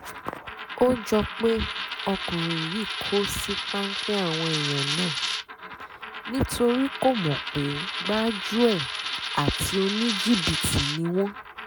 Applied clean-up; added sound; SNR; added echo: none; Coin (dropping); 4 dB; none.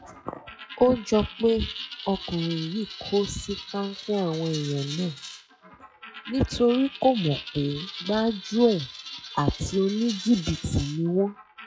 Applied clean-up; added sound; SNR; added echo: classical method log-MMSE.